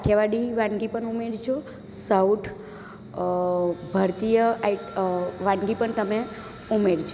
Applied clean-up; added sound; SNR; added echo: none; none; none; none.